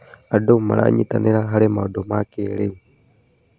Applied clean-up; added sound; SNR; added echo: none; none; none; none.